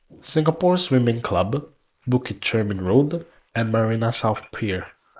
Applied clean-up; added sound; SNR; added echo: neural mask model Resemble Enhance denoiser.